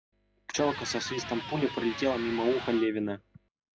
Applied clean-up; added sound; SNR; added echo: none; Electric guitar; 10 dB; none.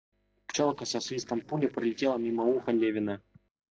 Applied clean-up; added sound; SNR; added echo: neural separator model SepFormer DNS4.